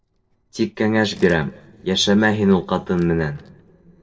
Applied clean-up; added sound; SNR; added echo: neural separator model SepFormer DNS4.